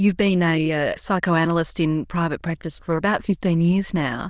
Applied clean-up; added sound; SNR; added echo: neural diffusion model UNIVERSE++.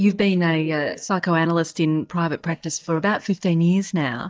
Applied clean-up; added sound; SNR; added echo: neural mask model DeepFilterNet 3.